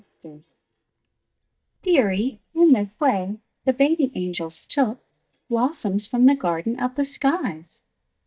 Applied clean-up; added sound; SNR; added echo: neural mask model DeepFilterNet 3.